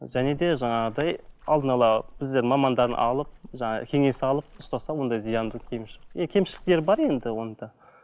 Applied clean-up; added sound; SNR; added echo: none; Splash, splatter; 19 dB; none.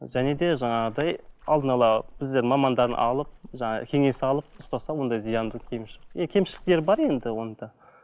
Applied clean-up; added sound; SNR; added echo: neural mask model Resemble Enhance denoiser.